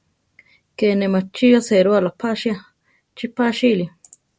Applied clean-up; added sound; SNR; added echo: none; none; none; none.